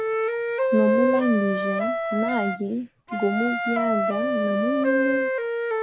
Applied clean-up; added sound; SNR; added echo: none; Wind instrument, woodwind instrument; -1 dB; none.